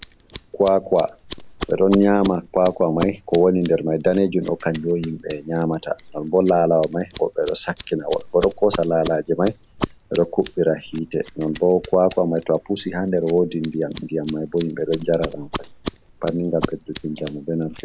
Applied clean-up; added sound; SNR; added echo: none; Scissors; 14 dB; none.